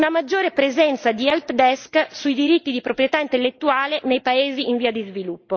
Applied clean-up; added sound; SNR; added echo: neural mask model Resemble Enhance denoiser.